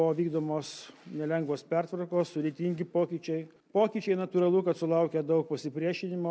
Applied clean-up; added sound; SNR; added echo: none; none; none; none.